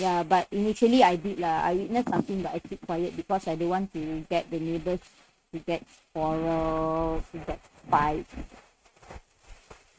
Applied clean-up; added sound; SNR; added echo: neural mask model RNNoise.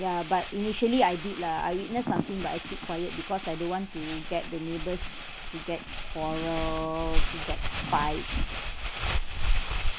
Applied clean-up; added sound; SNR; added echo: none; Crumpling, crinkling; -1 dB; none.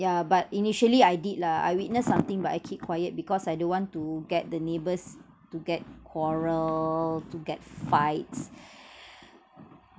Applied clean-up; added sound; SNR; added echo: none; none; none; none.